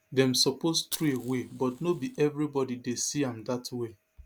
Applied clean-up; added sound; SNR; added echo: none; Fire; 14 dB; none.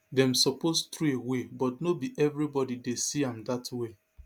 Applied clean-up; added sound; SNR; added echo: none; none; none; none.